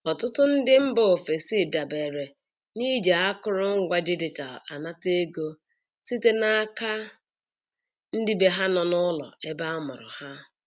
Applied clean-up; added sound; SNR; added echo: none; none; none; none.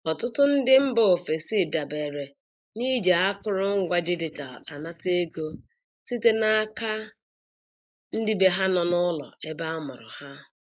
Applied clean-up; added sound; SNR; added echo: neural mask model Resemble Enhance denoiser.